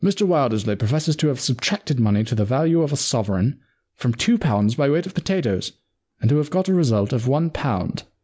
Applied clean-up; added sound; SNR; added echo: none; none; none; none.